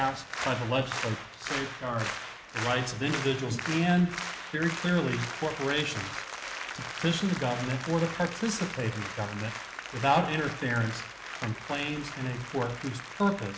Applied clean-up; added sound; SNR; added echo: none; Applause; 8 dB; none.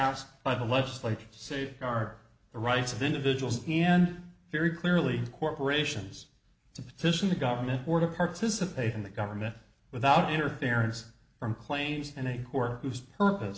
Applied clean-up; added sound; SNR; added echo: none; none; none; none.